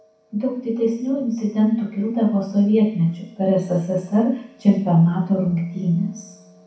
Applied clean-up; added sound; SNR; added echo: none; none; none; reverberation time 0.6 s.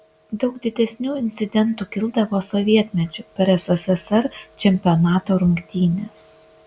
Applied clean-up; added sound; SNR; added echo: none; none; none; none.